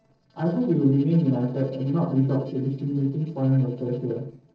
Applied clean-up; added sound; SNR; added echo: neural separator model SepFormer DNS4.